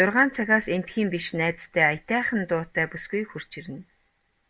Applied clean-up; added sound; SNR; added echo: none; none; none; none.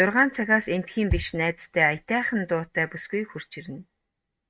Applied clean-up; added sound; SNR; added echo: neural mask model RNNoise.